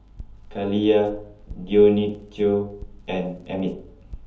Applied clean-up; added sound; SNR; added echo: none; Crackle; 19 dB; reverberation time 0.7 s.